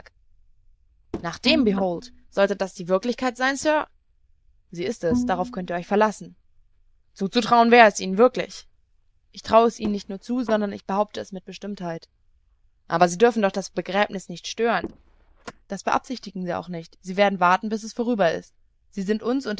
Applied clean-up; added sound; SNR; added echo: neural diffusion model UNIVERSE++.